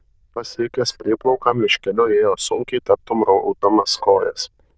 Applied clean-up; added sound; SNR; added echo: neural diffusion model UNIVERSE++.